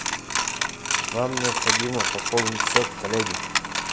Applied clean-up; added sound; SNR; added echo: none; Coin (dropping); -3 dB; none.